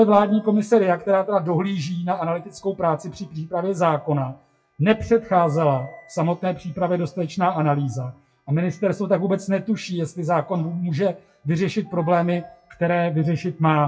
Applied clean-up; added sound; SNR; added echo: classical method WPE with log-MMSE.